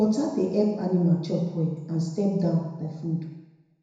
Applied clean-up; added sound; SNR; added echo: none; none; none; reverberation time 1.0 s.